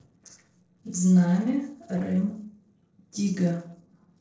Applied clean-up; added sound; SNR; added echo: neural separator model SepFormer DNS4.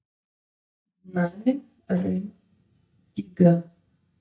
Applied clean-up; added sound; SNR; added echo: neural mask model DeepFilterNet 3.